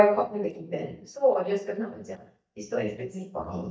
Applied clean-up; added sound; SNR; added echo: neural mask model DeepFilterNet 3.